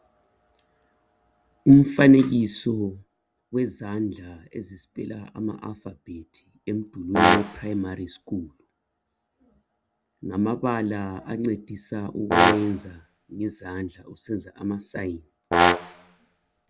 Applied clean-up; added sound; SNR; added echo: none; Brass instrument; -2 dB; none.